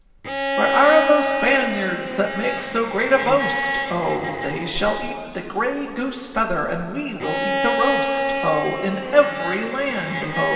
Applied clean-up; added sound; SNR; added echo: none; Bowed string instrument; 4 dB; reverberation time 2.6 s.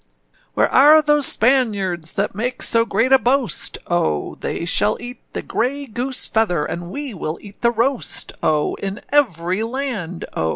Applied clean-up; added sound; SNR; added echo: none; none; none; none.